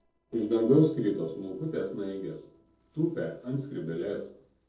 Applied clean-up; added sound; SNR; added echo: neural separator model SepFormer DNS4.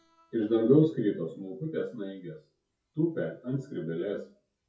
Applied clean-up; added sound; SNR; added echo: classical method WPE with log-MMSE.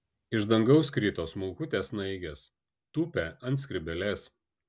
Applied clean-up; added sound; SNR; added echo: none; none; none; none.